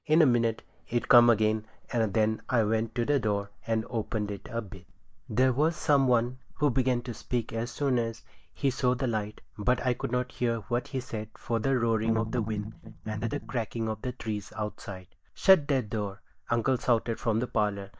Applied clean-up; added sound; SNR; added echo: neural mask model DeepFilterNet 3.